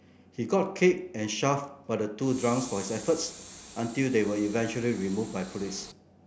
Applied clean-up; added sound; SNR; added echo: none; Train; 16 dB; none.